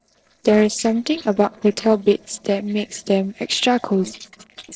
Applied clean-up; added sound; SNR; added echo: neural separator model SepFormer DNS4.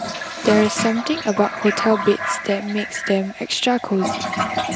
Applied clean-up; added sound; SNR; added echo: none; Toilet flush; 5 dB; none.